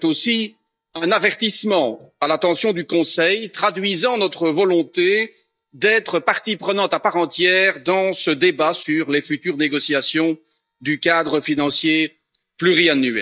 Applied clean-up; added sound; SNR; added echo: neural mask model DeepFilterNet 3.